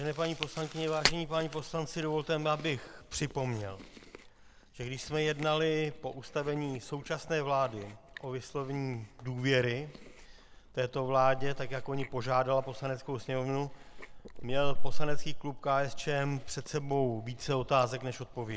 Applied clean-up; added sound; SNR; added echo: none; Chewing, mastication; 0 dB; none.